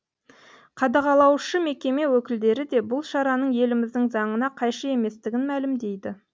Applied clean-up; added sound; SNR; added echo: none; none; none; none.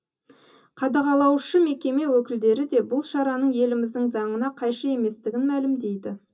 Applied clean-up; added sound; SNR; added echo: none; none; none; reverberation time 0.2 s.